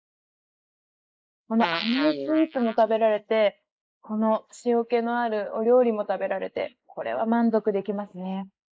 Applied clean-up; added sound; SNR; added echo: neural mask model Resemble Enhance denoiser.